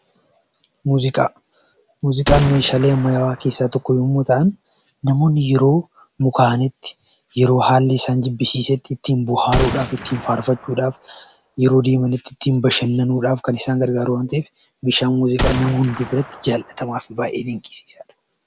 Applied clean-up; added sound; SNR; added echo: none; Gunshot, gunfire; 9 dB; none.